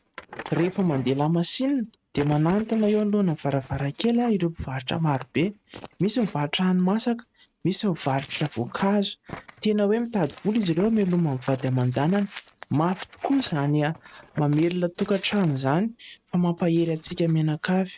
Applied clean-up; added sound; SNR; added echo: neural mask model RNNoise.